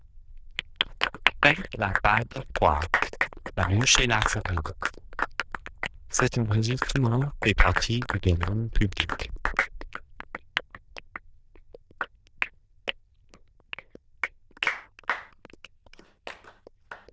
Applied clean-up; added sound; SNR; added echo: neural diffusion model UNIVERSE++.